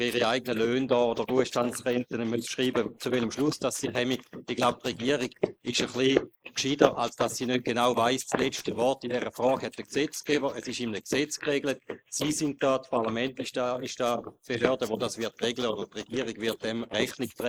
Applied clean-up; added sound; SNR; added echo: neural mask model Resemble Enhance denoiser.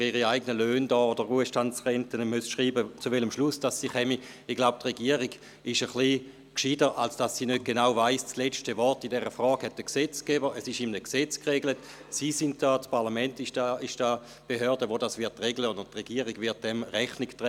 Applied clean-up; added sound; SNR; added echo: none; none; none; none.